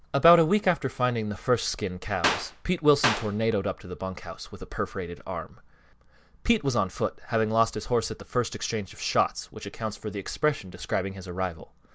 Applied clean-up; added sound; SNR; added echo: none; Clapping; 1 dB; none.